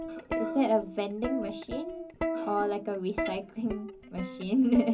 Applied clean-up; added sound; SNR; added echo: none; Plucked string instrument; 7 dB; reverberation time 0.3 s.